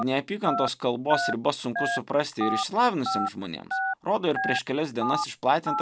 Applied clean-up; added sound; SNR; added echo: none; Telephone; 4 dB; none.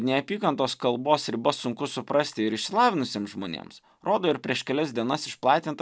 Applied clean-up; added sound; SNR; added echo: none; none; none; none.